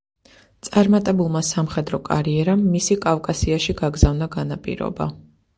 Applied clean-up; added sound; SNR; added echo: none; none; none; none.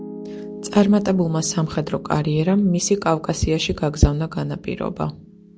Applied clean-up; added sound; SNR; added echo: none; Piano; 17 dB; none.